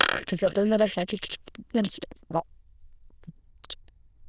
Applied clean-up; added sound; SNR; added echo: neural diffusion model UNIVERSE++.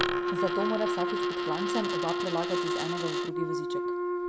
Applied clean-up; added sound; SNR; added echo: none; Wind instrument, woodwind instrument + Coin (dropping); -5 dB; none.